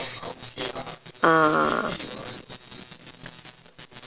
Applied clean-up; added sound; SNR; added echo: none; none; none; none.